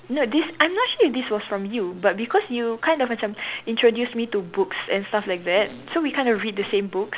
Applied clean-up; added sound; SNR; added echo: none; none; none; none.